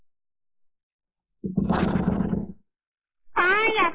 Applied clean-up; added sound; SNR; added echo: neural mask model Resemble Enhance denoiser.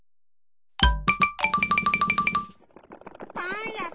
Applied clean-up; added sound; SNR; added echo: none; none; none; none.